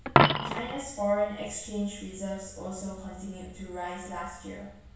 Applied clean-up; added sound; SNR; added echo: none; Coin (dropping); -3 dB; reverberation time 0.6 s.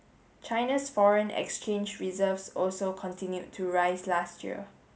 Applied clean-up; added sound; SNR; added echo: none; none; none; none.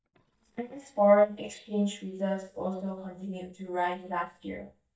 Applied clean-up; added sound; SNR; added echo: neural mask model DeepFilterNet 3.